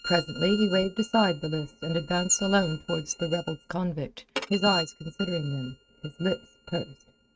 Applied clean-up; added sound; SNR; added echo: neural mask model RNNoise.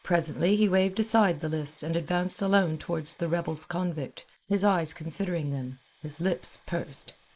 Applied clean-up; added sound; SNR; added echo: neural mask model Resemble Enhance denoiser.